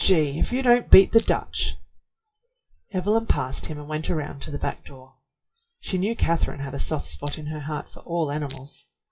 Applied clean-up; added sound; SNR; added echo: classical method WPE with log-MMSE.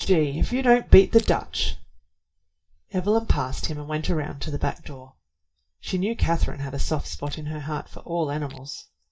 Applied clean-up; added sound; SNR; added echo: neural mask model DeepFilterNet 3.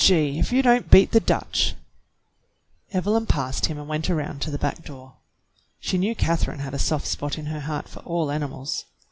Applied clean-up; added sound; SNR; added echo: none; none; none; none.